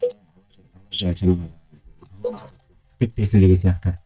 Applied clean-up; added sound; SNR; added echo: neural mask model DeepFilterNet 3.